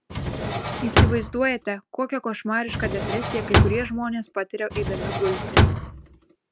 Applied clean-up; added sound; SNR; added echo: none; Drawer open or close; -5 dB; none.